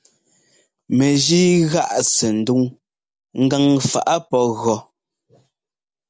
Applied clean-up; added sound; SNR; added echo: none; none; none; none.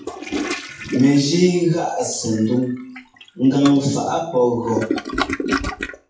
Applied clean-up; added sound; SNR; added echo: classical method WPE with log-MMSE.